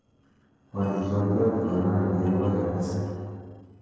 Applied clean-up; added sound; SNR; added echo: neural separator model SepFormer DNS4.